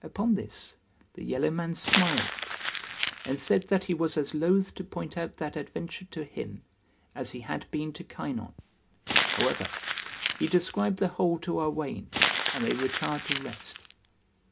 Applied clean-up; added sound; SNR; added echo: none; Crumpling, crinkling; 2 dB; reverberation time 0.3 s.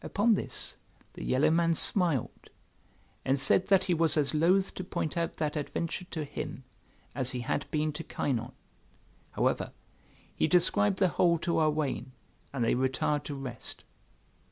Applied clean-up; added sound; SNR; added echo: none; none; none; none.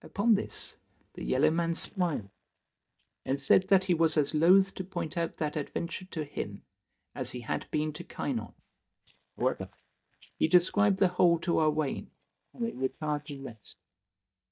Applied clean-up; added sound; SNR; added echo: neural mask model DeepFilterNet 3.